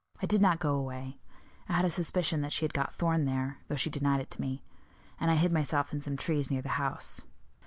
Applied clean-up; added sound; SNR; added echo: none; none; none; none.